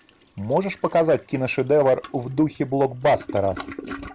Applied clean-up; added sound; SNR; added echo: none; Toilet flush; 17 dB; none.